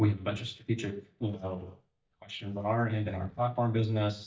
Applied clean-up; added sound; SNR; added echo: neural mask model DeepFilterNet 3.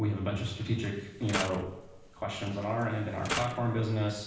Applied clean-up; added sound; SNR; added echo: none; Mechanisms; 9 dB; reverberation time 0.9 s.